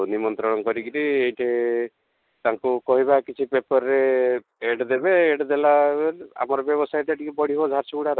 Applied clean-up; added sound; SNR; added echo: neural mask model Resemble Enhance denoiser.